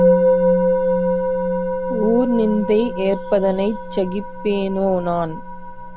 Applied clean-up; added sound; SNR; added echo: none; Musical instrument; -1 dB; none.